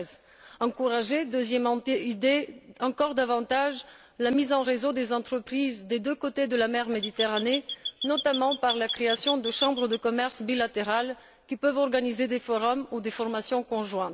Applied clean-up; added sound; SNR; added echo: none; Squeak / Chirp, tweet; -3 dB; none.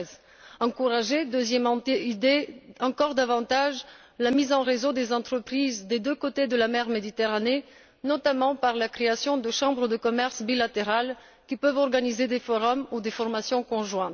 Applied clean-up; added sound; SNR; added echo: none; none; none; none.